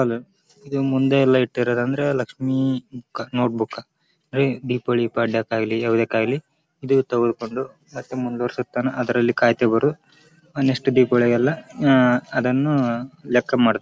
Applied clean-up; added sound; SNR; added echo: none; none; none; none.